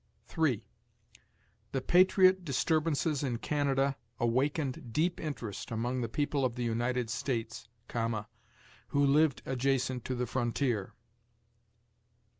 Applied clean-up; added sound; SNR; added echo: none; none; none; none.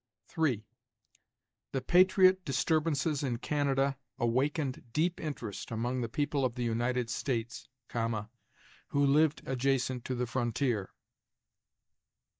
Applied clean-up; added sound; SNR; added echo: neural mask model DeepFilterNet 3.